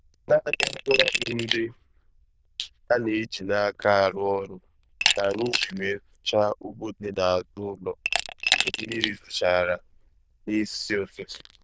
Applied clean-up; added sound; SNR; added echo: neural diffusion model UNIVERSE++.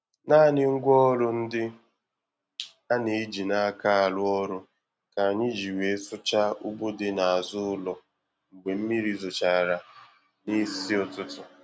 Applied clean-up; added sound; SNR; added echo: none; none; none; none.